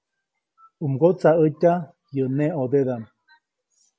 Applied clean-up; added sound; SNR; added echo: none; none; none; none.